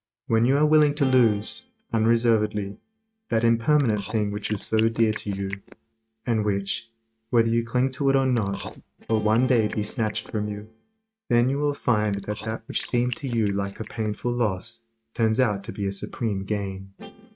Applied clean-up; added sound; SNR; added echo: neural mask model RNNoise.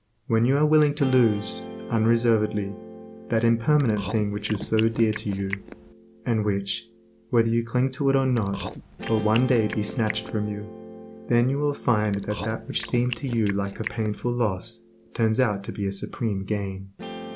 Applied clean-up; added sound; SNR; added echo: none; Chewing, mastication + Guitar; 14 dB; none.